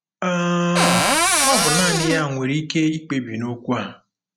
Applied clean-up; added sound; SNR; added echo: none; Cupboard open or close; -3 dB; none.